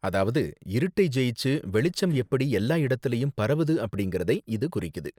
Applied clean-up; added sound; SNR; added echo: neural mask model Resemble Enhance denoiser.